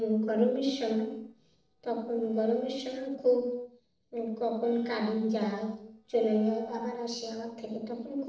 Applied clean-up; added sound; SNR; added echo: neural separator model SepFormer DNS4.